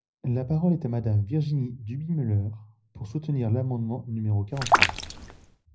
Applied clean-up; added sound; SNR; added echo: none; Raindrop; -2 dB; reverberation time 0.4 s.